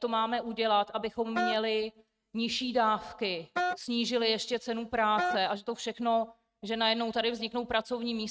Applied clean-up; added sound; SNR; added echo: neural mask model RNNoise.